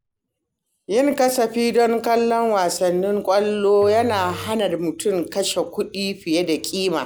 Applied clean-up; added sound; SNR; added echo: none; Musical instrument; 19 dB; none.